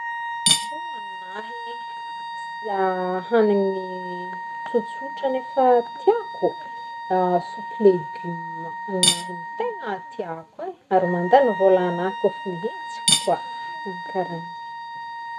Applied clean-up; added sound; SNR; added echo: none; Wind instrument, woodwind instrument + Cutlery, silverware / Dishes, pots, and pans; 5 dB; none.